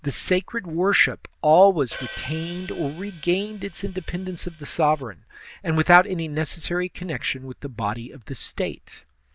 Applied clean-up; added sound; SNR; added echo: none; Hi-hat; 16 dB; none.